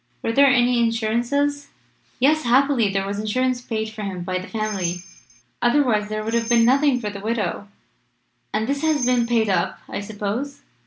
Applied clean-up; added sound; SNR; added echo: none; Bell; 11 dB; none.